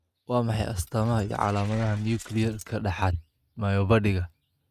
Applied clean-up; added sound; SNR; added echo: neural mask model RNNoise.